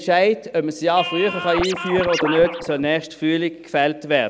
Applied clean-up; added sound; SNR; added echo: none; Scratching (performance technique); 7 dB; none.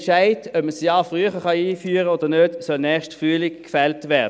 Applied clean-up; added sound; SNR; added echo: none; none; none; none.